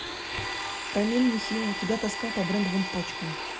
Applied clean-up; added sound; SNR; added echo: none; Domestic sounds, home sounds; 4 dB; none.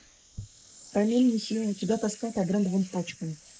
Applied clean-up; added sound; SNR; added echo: neural mask model Resemble Enhance denoiser.